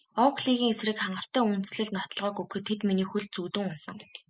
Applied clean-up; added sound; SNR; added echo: none; none; none; none.